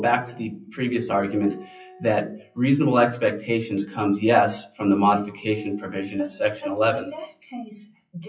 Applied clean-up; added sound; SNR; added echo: classical method WPE with log-MMSE.